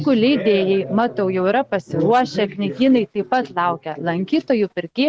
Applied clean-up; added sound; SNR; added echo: none; none; none; none.